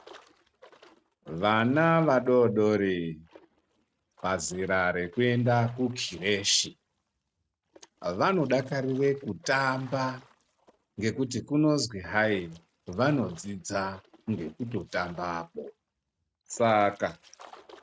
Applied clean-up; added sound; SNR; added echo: neural mask model RNNoise.